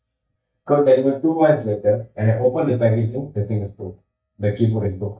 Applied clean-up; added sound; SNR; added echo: neural mask model DeepFilterNet 3.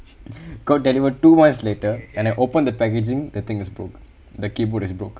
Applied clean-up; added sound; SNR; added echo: none; none; none; none.